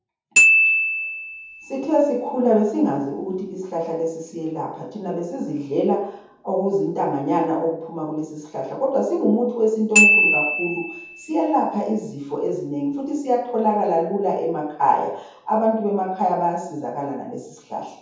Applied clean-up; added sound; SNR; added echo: none; Glockenspiel; -1 dB; reverberation time 0.7 s.